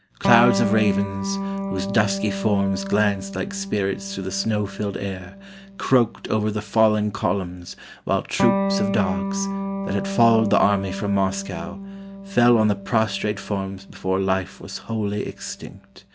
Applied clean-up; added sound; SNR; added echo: none; Electric guitar; 6 dB; none.